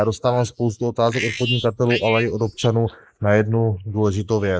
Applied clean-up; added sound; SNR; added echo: neural mask model Resemble Enhance denoiser.